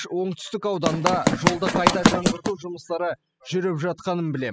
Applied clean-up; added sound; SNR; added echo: classical method spectral subtraction.